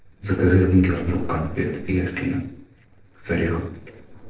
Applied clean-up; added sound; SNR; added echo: neural separator model SepFormer DNS4.